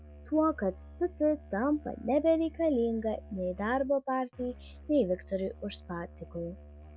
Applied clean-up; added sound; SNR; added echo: none; Musical instrument; 18 dB; none.